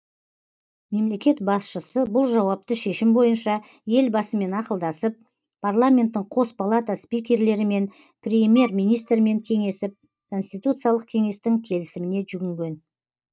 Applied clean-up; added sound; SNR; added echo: neural mask model DeepFilterNet 3.